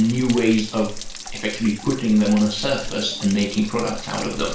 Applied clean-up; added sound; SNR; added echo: none; Stream / Trickle, dribble / Splash, splatter; 12 dB; reverberation time 0.3 s.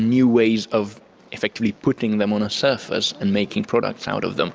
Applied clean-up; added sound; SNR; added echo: none; none; none; none.